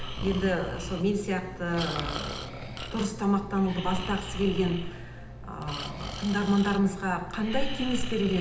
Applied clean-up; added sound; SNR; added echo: none; Breathing; 6 dB; reverberation time 0.8 s.